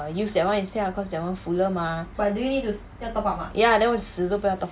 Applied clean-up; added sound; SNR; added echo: none; none; none; none.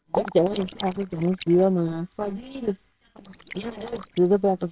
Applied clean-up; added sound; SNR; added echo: neural separator model SepFormer WHAMR!.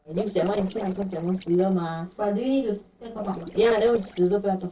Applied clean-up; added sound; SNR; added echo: neural separator model SepFormer DNS4.